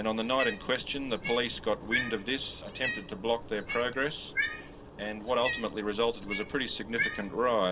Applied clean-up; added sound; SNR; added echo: none; Cat; 6 dB; none.